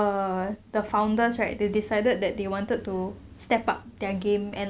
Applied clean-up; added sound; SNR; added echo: none; none; none; none.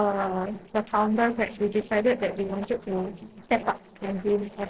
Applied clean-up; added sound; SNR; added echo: neural separator model SepFormer DNS4.